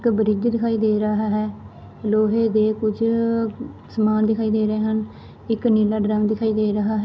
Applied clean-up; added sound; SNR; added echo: none; none; none; none.